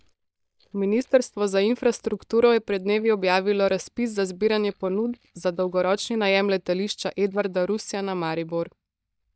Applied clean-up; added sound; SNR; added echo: neural mask model DeepFilterNet 3.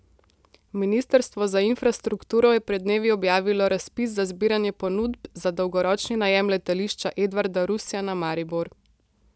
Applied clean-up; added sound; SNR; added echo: none; none; none; none.